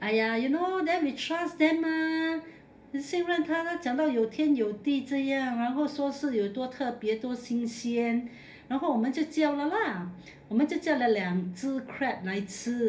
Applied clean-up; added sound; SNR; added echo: none; none; none; reverberation time 0.3 s.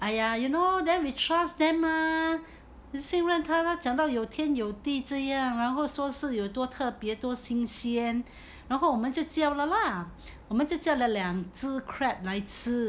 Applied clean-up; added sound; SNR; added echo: none; none; none; none.